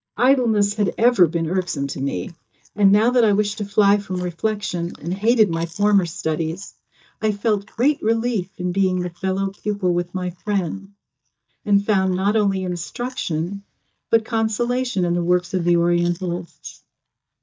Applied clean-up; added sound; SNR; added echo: neural mask model DeepFilterNet 3.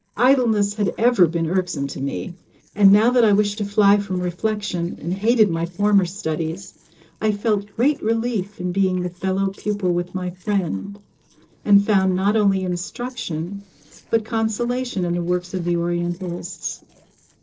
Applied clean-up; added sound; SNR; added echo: neural separator model SepFormer DNS4.